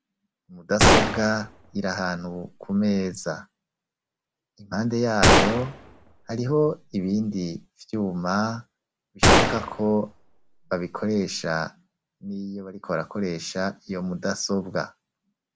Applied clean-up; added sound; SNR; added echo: none; Gunshot, gunfire; -3 dB; none.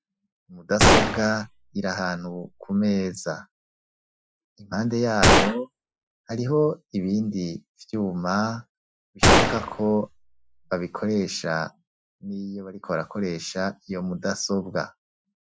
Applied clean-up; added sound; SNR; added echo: classical method Wiener filter.